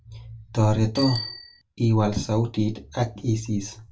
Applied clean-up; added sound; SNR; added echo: none; Bicycle bell; 15 dB; reverberation time 0.2 s.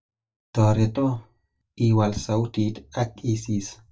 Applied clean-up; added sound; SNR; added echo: neural mask model DeepFilterNet 3.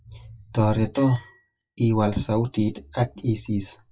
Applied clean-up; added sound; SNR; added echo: classical method WPE with log-MMSE.